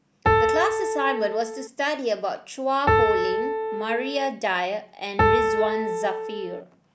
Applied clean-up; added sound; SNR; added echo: none; Piano; -4 dB; none.